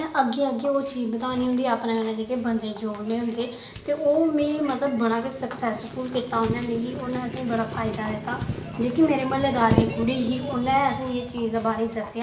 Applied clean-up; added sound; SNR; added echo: none; Motorcycle; 14 dB; reverberation time 0.6 s.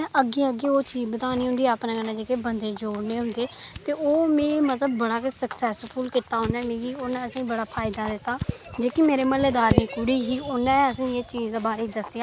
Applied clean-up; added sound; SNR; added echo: none; none; none; none.